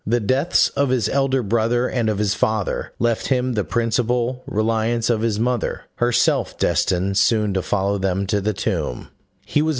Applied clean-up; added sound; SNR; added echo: none; none; none; none.